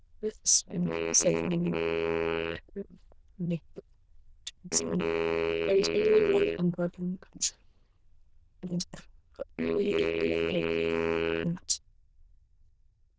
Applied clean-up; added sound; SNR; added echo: neural diffusion model UNIVERSE++.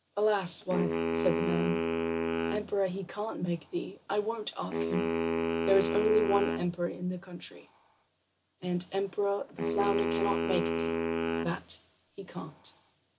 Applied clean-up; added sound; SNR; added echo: none; Wind instrument, woodwind instrument; 1 dB; none.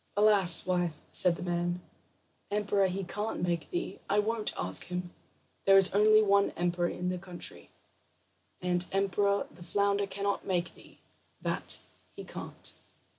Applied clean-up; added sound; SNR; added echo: none; none; none; none.